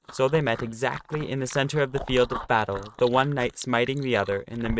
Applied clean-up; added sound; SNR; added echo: neural mask model RNNoise.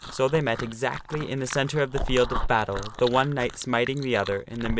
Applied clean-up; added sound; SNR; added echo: none; Chewing, mastication; 7 dB; none.